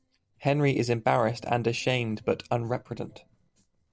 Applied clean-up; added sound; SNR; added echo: neural separator model SepFormer DNS4.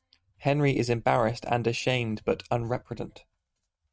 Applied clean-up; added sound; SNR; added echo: neural mask model RNNoise.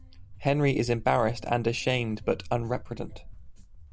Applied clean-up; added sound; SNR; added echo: none; Walk, footsteps; 14 dB; none.